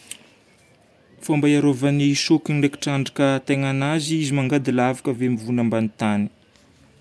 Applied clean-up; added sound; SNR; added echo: none; none; none; none.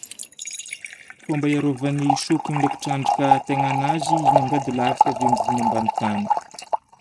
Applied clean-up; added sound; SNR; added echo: neural mask model RNNoise.